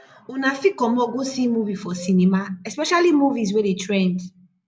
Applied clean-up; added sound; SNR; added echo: none; none; none; none.